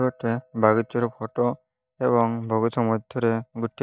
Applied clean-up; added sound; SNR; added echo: neural mask model DeepFilterNet 3.